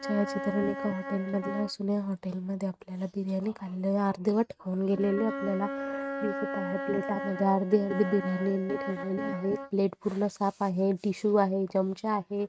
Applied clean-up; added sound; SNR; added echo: neural mask model RNNoise.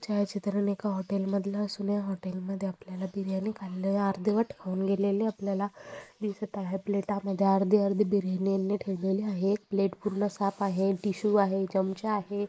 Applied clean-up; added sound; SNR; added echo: neural mask model Resemble Enhance denoiser.